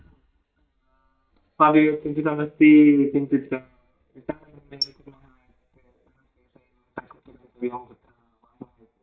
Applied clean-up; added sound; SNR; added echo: neural mask model DeepFilterNet 3.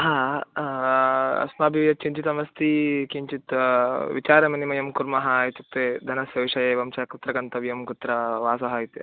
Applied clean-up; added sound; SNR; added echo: none; none; none; none.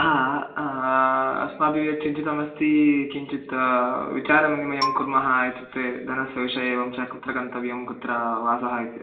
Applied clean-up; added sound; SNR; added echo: none; Marimba, xylophone; 8 dB; reverberation time 0.8 s.